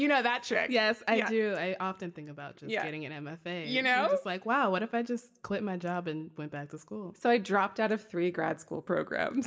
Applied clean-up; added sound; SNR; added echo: none; none; none; reverberation time 0.5 s.